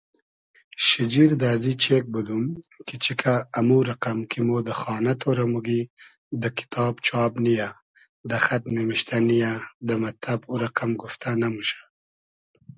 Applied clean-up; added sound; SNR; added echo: none; none; none; none.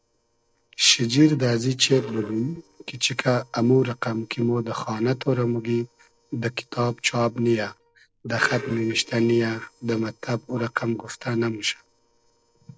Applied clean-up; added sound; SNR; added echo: neural separator model SepFormer DNS4.